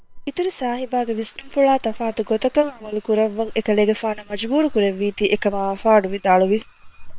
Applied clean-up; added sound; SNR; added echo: neural separator model SepFormer WHAM!.